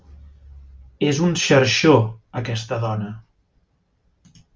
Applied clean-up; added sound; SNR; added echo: none; none; none; none.